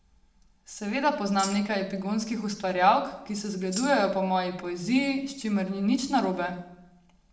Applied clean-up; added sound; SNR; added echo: none; Tambourine; 12 dB; reverberation time 0.6 s.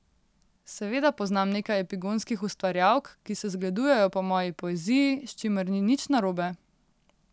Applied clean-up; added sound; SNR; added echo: none; none; none; none.